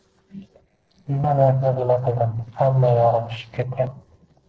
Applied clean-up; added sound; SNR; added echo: neural separator model SepFormer DNS4.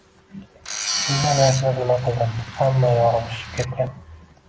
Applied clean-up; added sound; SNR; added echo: none; Tools; 8 dB; none.